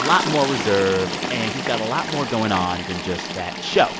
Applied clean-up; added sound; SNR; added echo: none; Toilet flush; 5 dB; none.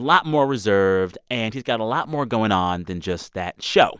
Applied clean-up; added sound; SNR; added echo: none; none; none; none.